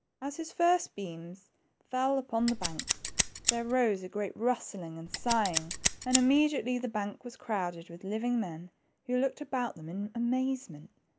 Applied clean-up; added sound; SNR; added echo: none; Scissors; 1 dB; none.